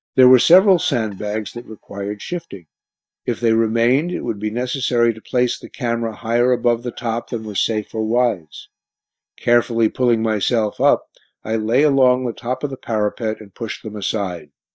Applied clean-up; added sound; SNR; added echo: neural mask model DeepFilterNet 3.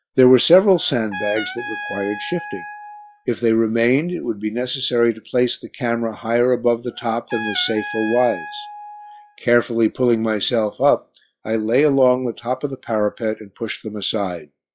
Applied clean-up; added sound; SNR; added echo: classical method log-MMSE.